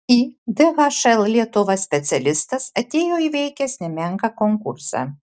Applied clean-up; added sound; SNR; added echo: none; none; none; none.